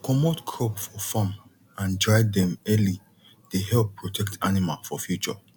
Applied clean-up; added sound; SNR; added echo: none; none; none; none.